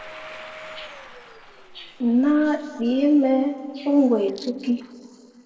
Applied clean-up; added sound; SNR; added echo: neural separator model SepFormer DNS4.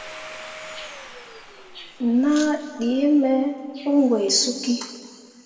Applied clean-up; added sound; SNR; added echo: none; Domestic sounds, home sounds; 19 dB; reverberation time 2.0 s.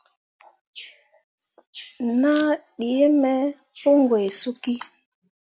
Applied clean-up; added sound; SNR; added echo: none; none; none; none.